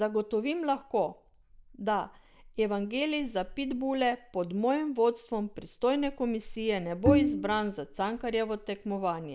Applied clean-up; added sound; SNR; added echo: none; Bowed string instrument; -1 dB; none.